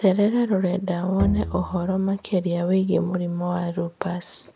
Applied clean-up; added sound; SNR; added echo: none; Bowed string instrument; 8 dB; none.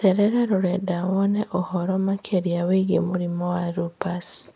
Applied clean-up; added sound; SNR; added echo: none; none; none; none.